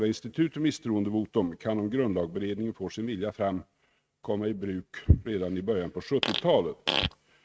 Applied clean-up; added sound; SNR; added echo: neural mask model RNNoise.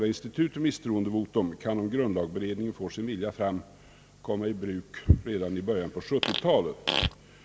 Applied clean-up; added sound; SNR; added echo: none; Fart; 3 dB; none.